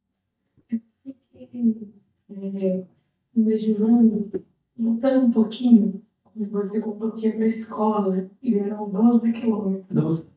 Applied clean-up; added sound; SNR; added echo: neural mask model DeepFilterNet 3.